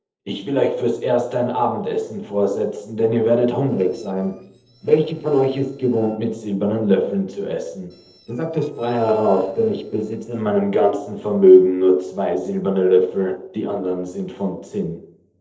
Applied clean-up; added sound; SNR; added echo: neural separator model SepFormer DNS4.